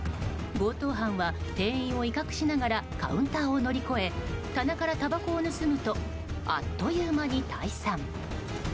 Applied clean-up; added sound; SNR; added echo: none; Wind instrument, woodwind instrument; 19 dB; none.